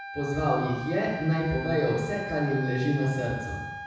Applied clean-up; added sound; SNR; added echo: none; Wind instrument, woodwind instrument; 10 dB; reverberation time 1.1 s.